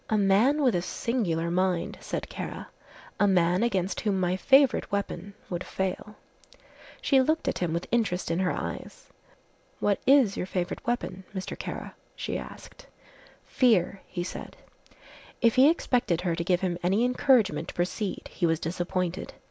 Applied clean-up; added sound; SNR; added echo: none; none; none; none.